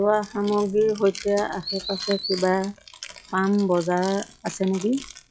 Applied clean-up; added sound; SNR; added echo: classical method log-MMSE.